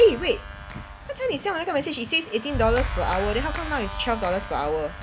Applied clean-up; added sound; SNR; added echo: none; Clapping; 8 dB; none.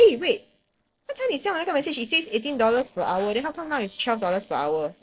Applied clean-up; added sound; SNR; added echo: neural separator model SepFormer DNS4.